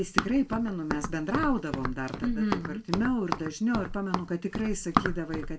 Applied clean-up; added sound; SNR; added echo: none; Run; 3 dB; reverberation time 0.2 s.